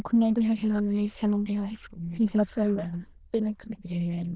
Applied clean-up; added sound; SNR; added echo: neural diffusion model UNIVERSE++.